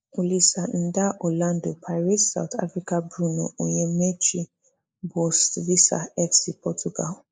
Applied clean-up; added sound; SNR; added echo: neural mask model Resemble Enhance denoiser.